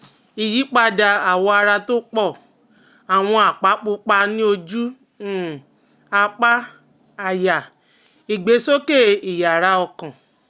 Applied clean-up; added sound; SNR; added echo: none; none; none; none.